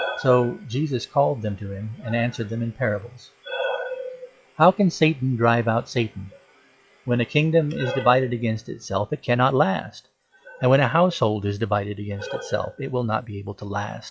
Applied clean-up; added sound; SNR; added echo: classical method log-MMSE.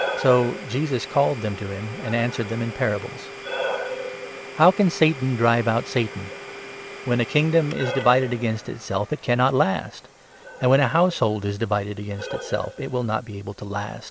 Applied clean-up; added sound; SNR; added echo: none; Breathing + Domestic sounds, home sounds; 11 dB; none.